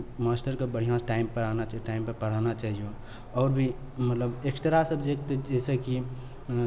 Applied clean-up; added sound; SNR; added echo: none; none; none; none.